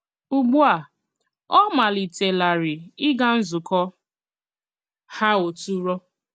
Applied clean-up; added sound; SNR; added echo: none; none; none; none.